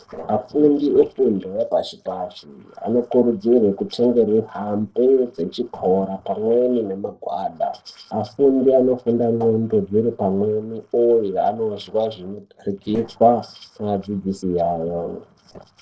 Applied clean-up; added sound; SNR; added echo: neural separator model SepFormer DNS4.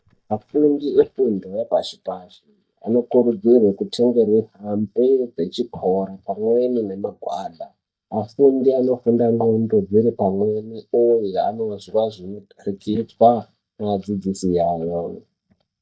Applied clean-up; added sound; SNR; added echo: neural mask model DeepFilterNet 3.